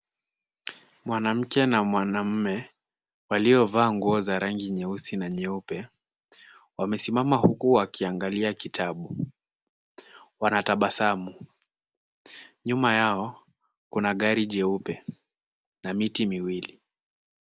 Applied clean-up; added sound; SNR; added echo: none; none; none; none.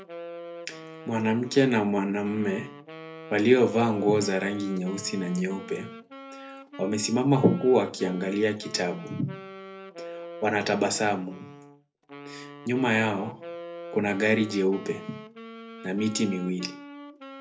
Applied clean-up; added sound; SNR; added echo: none; Wind instrument, woodwind instrument; 15 dB; reverberation time 0.3 s.